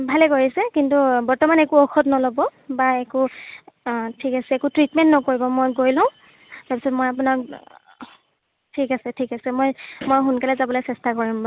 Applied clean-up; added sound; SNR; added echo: none; none; none; none.